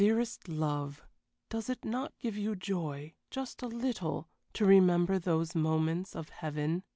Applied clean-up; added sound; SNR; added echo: none; none; none; none.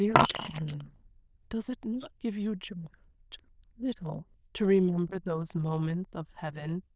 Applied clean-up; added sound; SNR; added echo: neural diffusion model UNIVERSE++.